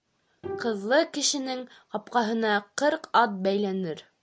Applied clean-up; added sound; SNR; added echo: none; Bowed string instrument; 17 dB; none.